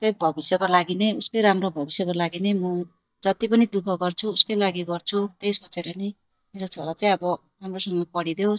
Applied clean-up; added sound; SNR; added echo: neural mask model DeepFilterNet 3.